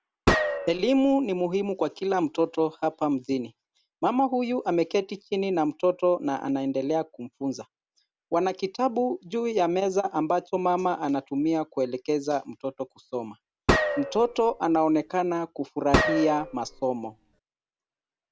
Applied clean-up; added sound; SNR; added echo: none; Gunshot, gunfire; 1 dB; none.